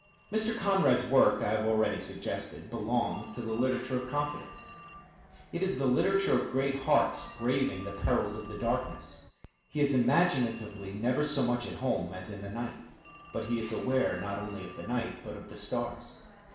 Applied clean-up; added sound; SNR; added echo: none; Telephone; 19 dB; reverberation time 0.7 s.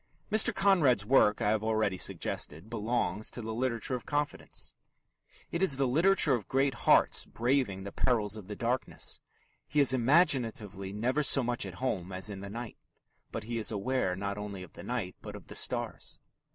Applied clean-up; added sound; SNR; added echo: none; none; none; none.